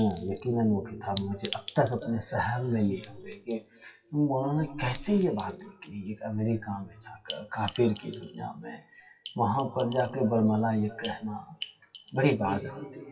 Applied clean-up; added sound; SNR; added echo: classical method WPE with log-MMSE.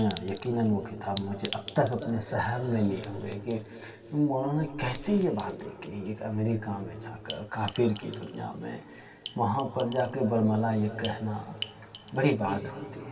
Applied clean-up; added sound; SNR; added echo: none; Chink, clink; 18 dB; reverberation time 2.8 s.